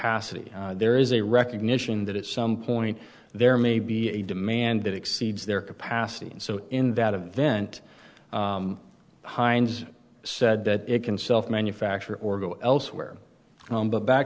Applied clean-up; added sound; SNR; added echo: none; none; none; none.